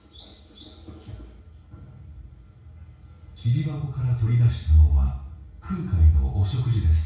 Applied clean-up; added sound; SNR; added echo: none; none; none; reverberation time 0.6 s.